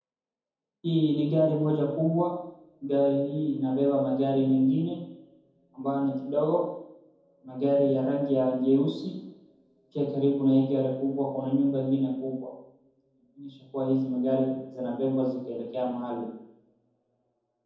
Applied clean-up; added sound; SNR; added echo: none; none; none; reverberation time 0.9 s.